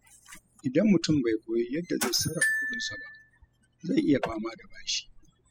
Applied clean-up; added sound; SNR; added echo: classical method spectral subtraction.